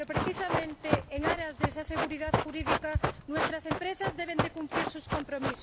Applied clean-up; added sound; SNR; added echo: none; Run; -3 dB; none.